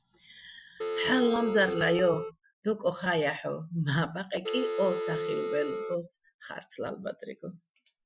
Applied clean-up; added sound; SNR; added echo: classical method Wiener filter.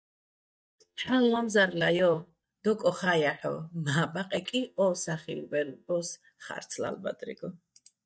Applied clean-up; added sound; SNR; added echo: neural mask model DeepFilterNet 3.